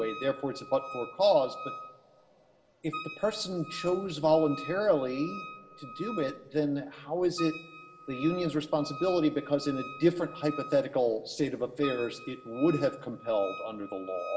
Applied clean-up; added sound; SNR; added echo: none; Wind instrument, woodwind instrument; 14 dB; reverberation time 1.8 s.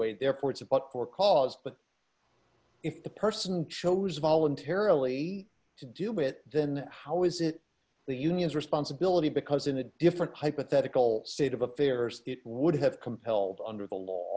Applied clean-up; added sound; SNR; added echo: none; none; none; none.